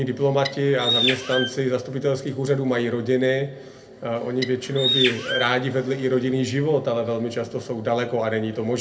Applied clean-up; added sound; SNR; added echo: none; Bird; 3 dB; reverberation time 0.3 s.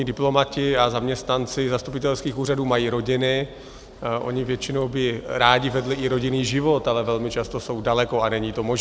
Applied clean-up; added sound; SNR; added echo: none; none; none; none.